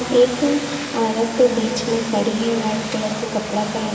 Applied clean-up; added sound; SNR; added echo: none; Vehicle; 10 dB; reverberation time 2.7 s.